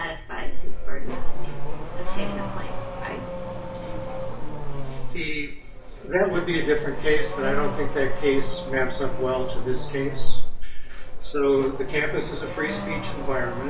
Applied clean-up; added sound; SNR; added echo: none; Accelerating, revving, vroom / Car; 15 dB; reverberation time 0.3 s.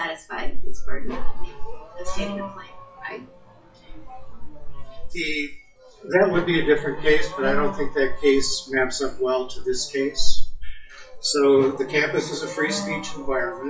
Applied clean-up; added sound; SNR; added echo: classical method WPE with log-MMSE.